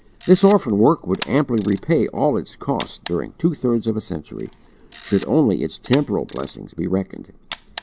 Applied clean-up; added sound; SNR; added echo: none; Camera; 20 dB; none.